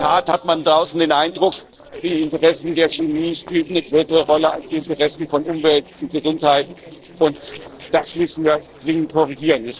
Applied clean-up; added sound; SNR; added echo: neural separator model SepFormer DNS4.